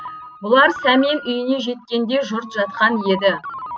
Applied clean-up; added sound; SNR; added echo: none; Ringtone; 14 dB; none.